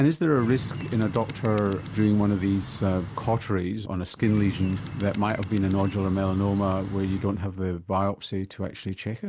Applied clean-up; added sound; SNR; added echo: none; Bird; 11 dB; none.